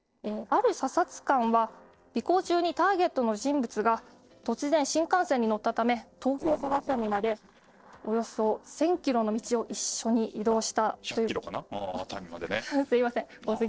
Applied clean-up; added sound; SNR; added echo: neural separator model SepFormer DNS4.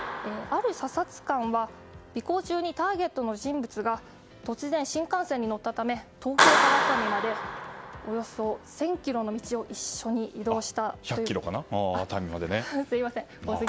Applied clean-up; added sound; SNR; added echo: none; Clapping; 3 dB; none.